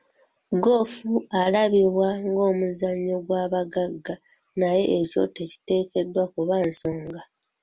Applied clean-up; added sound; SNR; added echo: none; none; none; none.